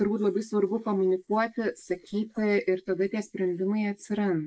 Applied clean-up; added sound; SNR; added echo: neural mask model Resemble Enhance denoiser.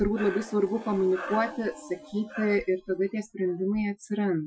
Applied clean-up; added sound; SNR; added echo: classical method Wiener filter.